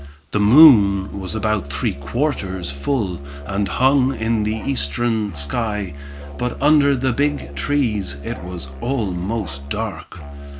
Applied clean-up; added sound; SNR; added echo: none; Musical instrument; 12 dB; none.